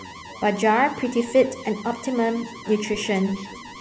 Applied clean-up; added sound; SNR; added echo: none; Alarm; 16 dB; none.